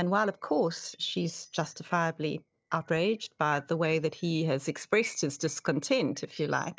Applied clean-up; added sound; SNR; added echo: neural mask model DeepFilterNet 3.